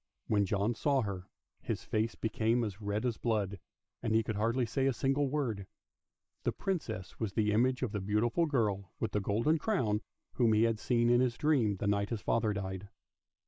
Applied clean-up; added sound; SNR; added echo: neural mask model Resemble Enhance denoiser.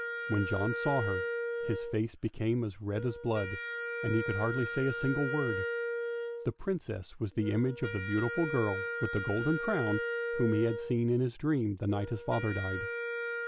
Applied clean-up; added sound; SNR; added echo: none; Wind instrument, woodwind instrument; 5 dB; none.